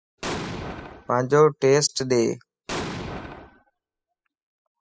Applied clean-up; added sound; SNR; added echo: classical method spectral subtraction.